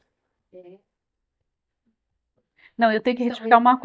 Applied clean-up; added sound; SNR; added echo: neural mask model DeepFilterNet 3.